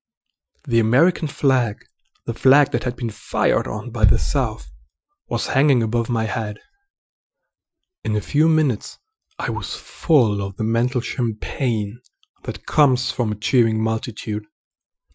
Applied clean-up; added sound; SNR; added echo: classical method Wiener filter.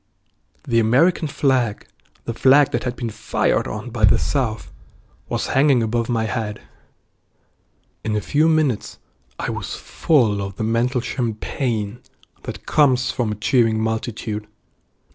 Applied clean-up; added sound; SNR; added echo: none; Bass drum; 3 dB; none.